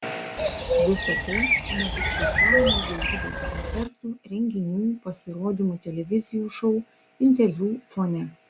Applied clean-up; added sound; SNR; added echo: none; Bird; -3 dB; none.